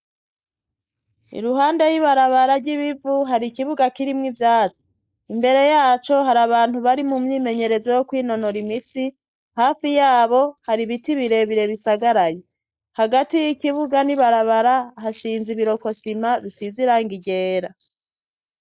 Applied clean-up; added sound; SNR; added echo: neural mask model Resemble Enhance denoiser.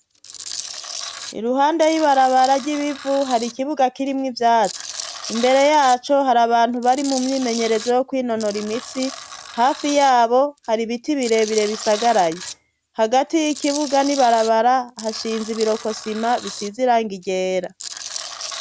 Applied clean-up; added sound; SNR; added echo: none; Tools; 15 dB; none.